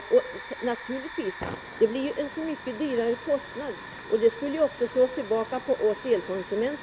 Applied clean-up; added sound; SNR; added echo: none; Hiss / Fire; 13 dB; none.